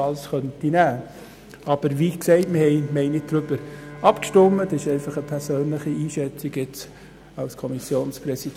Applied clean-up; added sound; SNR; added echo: none; Bowed string instrument; 20 dB; none.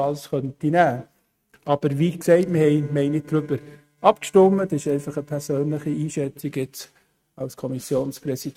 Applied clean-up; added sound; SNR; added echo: neural mask model RNNoise.